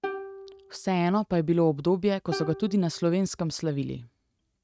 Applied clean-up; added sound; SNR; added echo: neural mask model RNNoise.